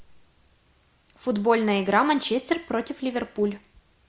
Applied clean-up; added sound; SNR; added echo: none; none; none; none.